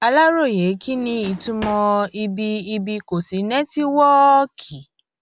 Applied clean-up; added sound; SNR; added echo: none; Drawer open or close; 18 dB; none.